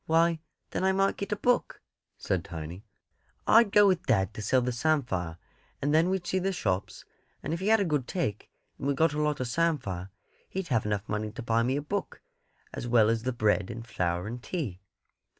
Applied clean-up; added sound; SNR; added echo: none; none; none; none.